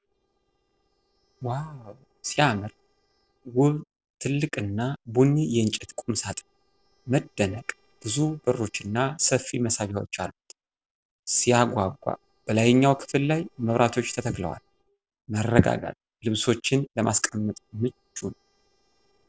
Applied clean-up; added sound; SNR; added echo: neural separator model SepFormer DNS4.